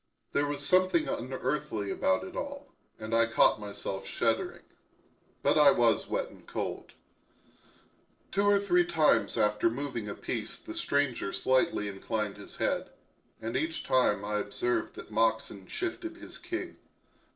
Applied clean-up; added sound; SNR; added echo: neural separator model SepFormer DNS4.